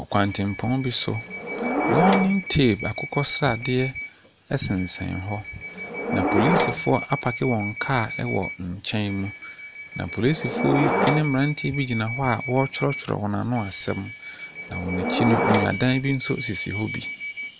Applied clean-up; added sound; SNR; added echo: none; Subway, metro, underground / Door; 5 dB; none.